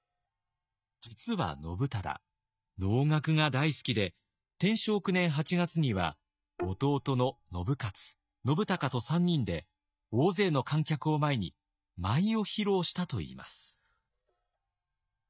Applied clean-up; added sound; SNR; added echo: neural mask model DeepFilterNet 3.